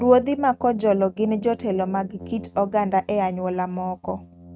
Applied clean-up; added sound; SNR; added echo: neural mask model RNNoise.